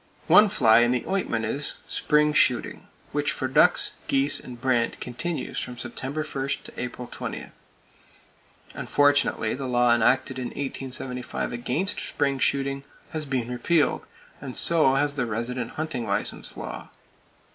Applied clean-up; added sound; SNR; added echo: none; none; none; none.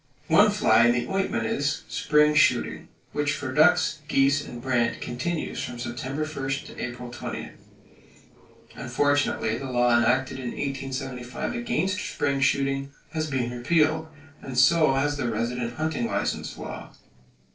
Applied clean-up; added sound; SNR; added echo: neural separator model SepFormer DNS4.